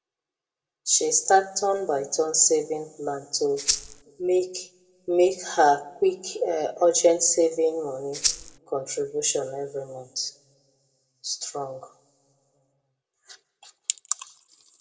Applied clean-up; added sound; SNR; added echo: none; Rattle (instrument); 1 dB; reverberation time 0.8 s.